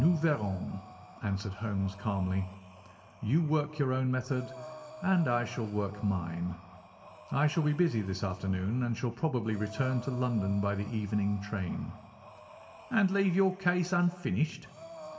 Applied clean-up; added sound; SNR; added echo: none; Breathing; 19 dB; reverberation time 1.4 s.